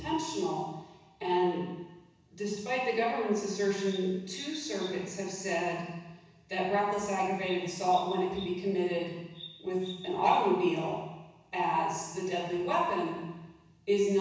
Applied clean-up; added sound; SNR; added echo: none; Bird vocalization, bird call, bird song; 17 dB; reverberation time 1.1 s.